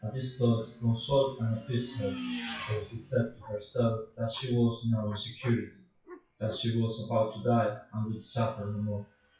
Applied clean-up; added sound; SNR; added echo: classical method WPE with log-MMSE.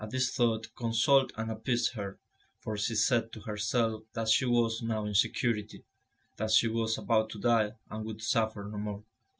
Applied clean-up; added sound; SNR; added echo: none; none; none; none.